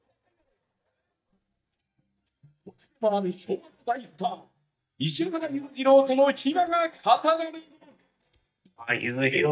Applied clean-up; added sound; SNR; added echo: neural mask model DeepFilterNet 3.